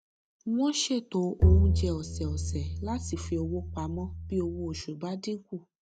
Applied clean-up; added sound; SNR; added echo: none; Bowed string instrument; -4 dB; none.